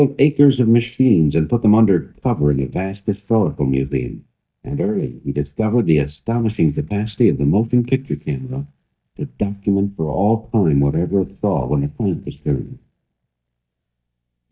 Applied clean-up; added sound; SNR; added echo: neural mask model DeepFilterNet 3.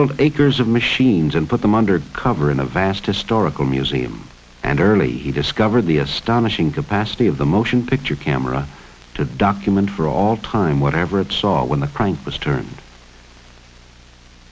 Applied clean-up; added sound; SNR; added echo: none; none; none; none.